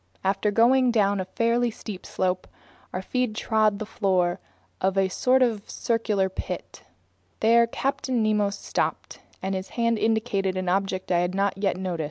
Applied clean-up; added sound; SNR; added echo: none; none; none; none.